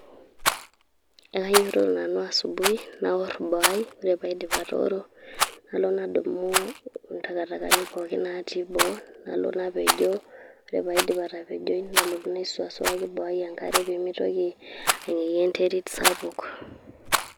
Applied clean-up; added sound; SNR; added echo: none; Rattle; 3 dB; none.